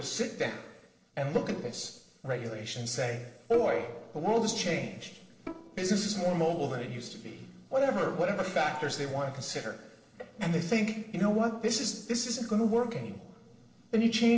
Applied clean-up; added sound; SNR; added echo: neural separator model SepFormer DNS4.